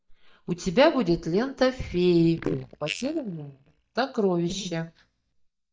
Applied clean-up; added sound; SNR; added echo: neural mask model DeepFilterNet 3.